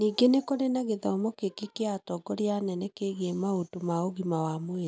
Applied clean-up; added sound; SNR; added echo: none; none; none; none.